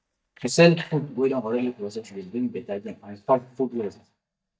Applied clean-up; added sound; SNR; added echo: neural mask model DeepFilterNet 3.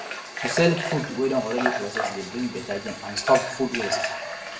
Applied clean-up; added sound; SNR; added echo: none; Water tap, faucet / Water; 4 dB; reverberation time 0.8 s.